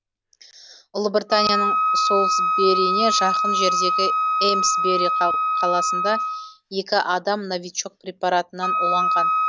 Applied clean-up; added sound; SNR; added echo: none; Wind instrument, woodwind instrument; -2 dB; none.